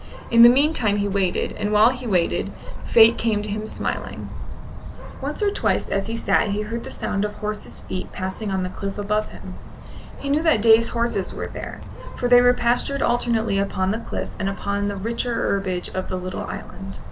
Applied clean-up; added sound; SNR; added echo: none; Bird; 7 dB; none.